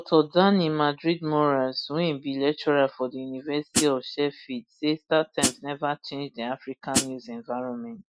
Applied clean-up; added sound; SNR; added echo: classical method Wiener filter.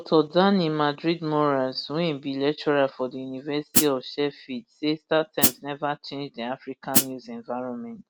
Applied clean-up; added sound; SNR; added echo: none; Hi-hat; -4 dB; none.